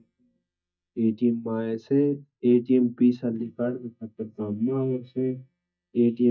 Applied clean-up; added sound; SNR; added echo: neural mask model DeepFilterNet 3.